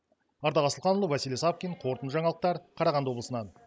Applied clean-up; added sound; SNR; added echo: none; none; none; none.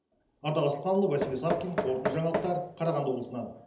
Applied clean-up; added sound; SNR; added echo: none; Knock; 6 dB; reverberation time 1.2 s.